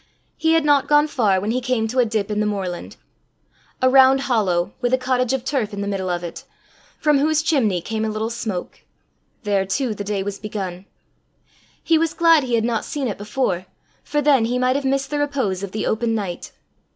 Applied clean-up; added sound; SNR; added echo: none; none; none; none.